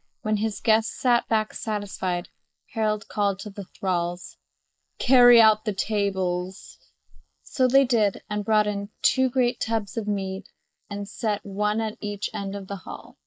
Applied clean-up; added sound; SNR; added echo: neural mask model Resemble Enhance denoiser.